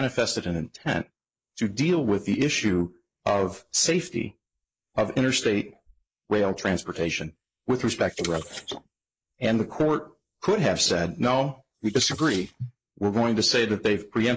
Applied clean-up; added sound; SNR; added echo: neural mask model Resemble Enhance denoiser.